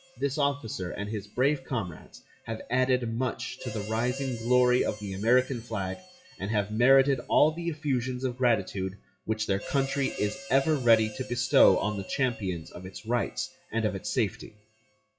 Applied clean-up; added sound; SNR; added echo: classical method WPE with log-MMSE.